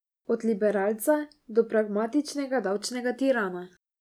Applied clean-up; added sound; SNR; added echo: none; none; none; none.